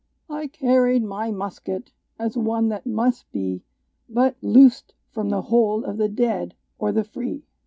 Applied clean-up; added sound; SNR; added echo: none; none; none; none.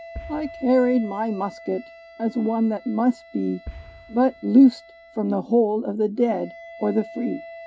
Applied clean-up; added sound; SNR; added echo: none; Wind instrument, woodwind instrument + Boom; 19 dB; none.